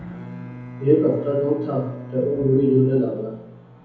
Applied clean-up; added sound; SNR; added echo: none; Bowed string instrument; 15 dB; reverberation time 2.1 s.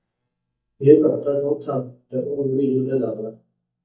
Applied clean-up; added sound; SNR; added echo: neural mask model DeepFilterNet 3.